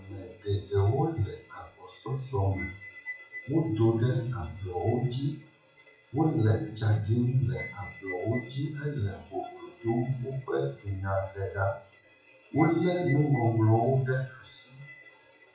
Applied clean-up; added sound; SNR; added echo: classical method WPE with log-MMSE.